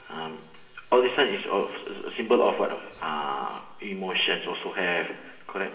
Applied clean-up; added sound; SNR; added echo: none; none; none; reverberation time 0.8 s.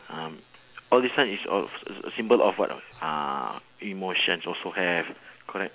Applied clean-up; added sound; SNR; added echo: none; none; none; none.